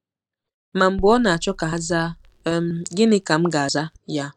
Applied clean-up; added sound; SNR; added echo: neural mask model DeepFilterNet 3.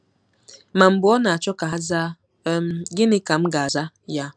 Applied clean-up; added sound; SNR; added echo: none; none; none; none.